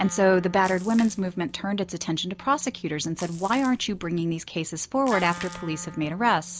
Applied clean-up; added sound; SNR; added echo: none; Wind instrument, woodwind instrument + Splash, splatter; 16 dB; none.